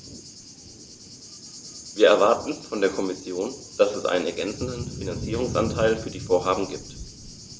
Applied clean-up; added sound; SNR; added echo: none; Thunder / Cricket; 11 dB; none.